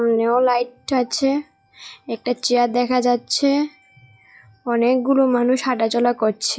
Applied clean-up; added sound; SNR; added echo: classical method log-MMSE.